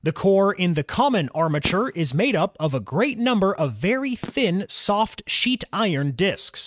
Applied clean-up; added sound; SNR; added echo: neural mask model RNNoise.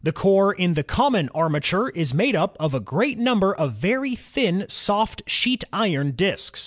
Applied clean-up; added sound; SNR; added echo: none; none; none; none.